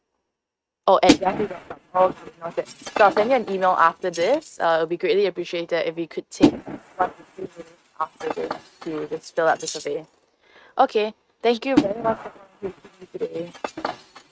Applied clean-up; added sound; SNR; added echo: neural mask model RNNoise.